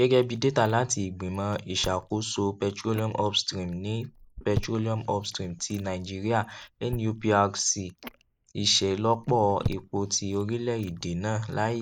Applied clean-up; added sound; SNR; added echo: neural mask model Resemble Enhance denoiser.